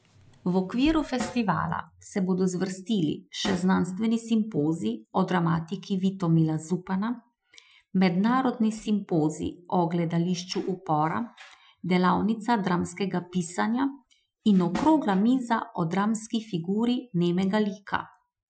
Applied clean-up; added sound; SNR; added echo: classical method Wiener filter.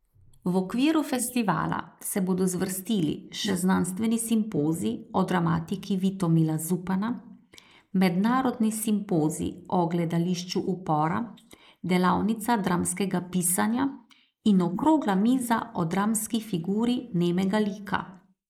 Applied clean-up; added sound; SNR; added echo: neural mask model Resemble Enhance denoiser.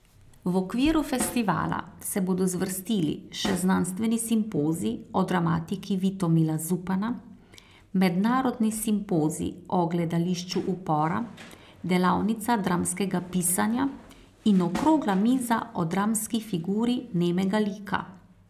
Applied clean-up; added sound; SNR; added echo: none; Snare drum; 15 dB; none.